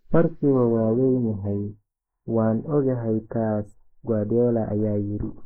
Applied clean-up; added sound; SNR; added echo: neural mask model Resemble Enhance denoiser.